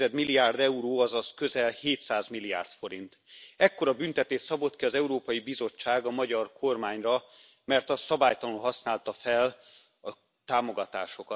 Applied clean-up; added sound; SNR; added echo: none; none; none; none.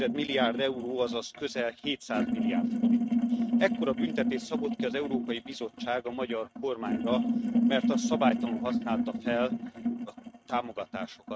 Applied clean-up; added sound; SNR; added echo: neural mask model RNNoise.